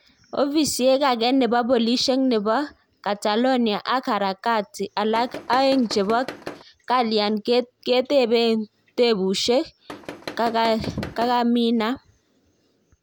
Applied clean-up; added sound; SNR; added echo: none; Tools; 14 dB; none.